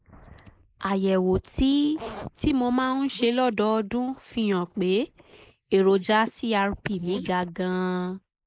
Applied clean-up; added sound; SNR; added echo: neural mask model Resemble Enhance denoiser.